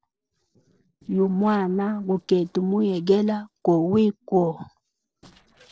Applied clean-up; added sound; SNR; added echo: neural separator model SepFormer DNS4.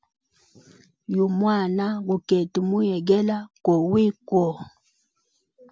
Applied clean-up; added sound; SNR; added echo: none; none; none; none.